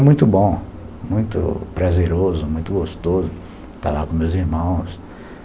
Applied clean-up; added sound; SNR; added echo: none; none; none; none.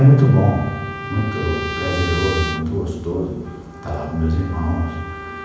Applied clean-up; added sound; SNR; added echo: none; Trumpet; 11 dB; reverberation time 1.0 s.